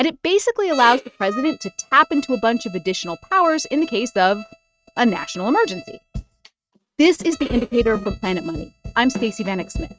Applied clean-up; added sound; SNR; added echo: neural mask model RNNoise.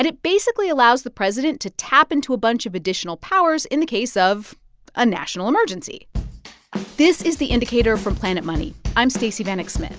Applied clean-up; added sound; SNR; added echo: none; none; none; none.